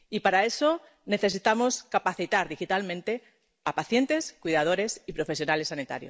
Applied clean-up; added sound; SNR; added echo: none; none; none; none.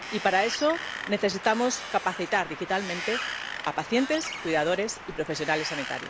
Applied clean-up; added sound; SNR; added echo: none; Wind; 8 dB; none.